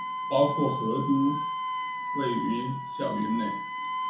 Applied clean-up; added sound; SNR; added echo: none; Wind instrument, woodwind instrument; 3 dB; reverberation time 0.7 s.